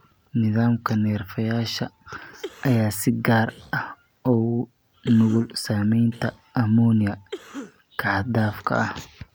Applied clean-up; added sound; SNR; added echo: none; Cough; 19 dB; none.